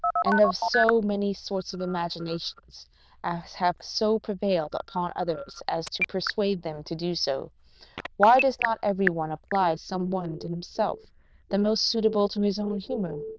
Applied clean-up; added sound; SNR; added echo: neural diffusion model UNIVERSE++.